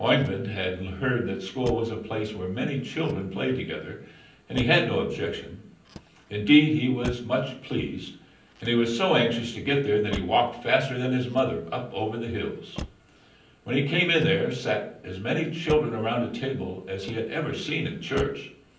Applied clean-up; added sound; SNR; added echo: none; Motor vehicle (road); 17 dB; reverberation time 0.6 s.